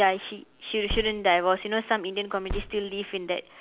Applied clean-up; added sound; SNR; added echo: none; Car; 10 dB; none.